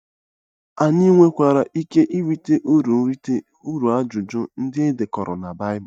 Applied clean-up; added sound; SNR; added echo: neural mask model DeepFilterNet 3.